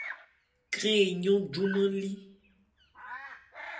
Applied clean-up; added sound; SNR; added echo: none; Bird vocalization, bird call, bird song; 15 dB; reverberation time 0.2 s.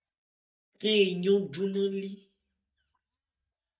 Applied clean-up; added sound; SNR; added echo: neural mask model DeepFilterNet 3.